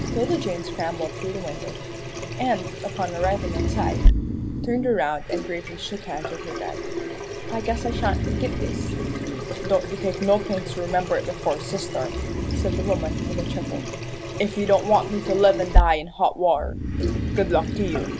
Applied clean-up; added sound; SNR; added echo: none; Sink (filling or washing) / Water tap, faucet + Breathing; 0 dB; none.